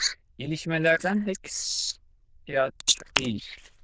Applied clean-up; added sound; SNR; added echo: neural diffusion model UNIVERSE++.